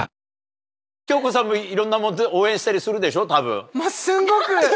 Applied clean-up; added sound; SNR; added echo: none; none; none; none.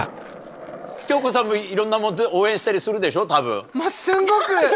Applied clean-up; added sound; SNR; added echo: none; Skateboard; 19 dB; none.